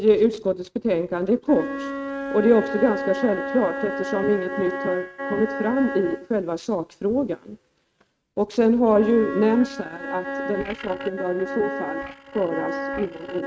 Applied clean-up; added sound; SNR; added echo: neural mask model RNNoise.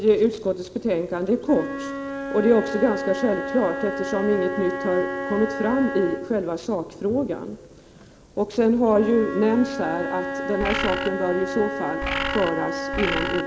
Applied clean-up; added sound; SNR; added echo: none; Bird + Wind instrument, woodwind instrument; 7 dB; none.